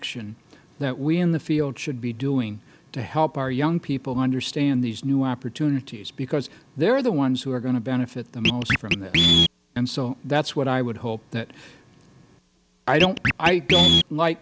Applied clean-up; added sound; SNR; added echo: none; Scratching (performance technique); -1 dB; none.